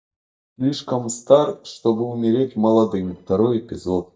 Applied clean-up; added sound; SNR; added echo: neural mask model DeepFilterNet 3.